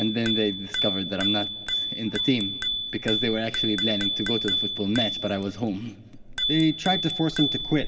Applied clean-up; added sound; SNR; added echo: none; Bicycle bell; 2 dB; reverberation time 3.0 s.